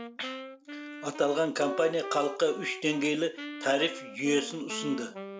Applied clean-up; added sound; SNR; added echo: none; Wind instrument, woodwind instrument; 11 dB; none.